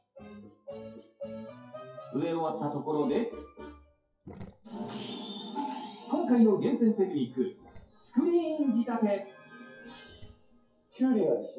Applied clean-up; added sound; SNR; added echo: classical method WPE with log-MMSE.